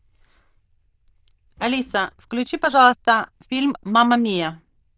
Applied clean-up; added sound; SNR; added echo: neural diffusion model UNIVERSE++.